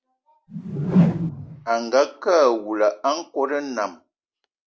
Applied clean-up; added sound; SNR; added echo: none; Whoosh, swoosh, swish; -2 dB; none.